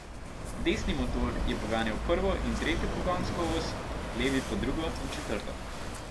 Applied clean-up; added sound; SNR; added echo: none; Walk, footsteps / Waves, surf / Wind; 0 dB; none.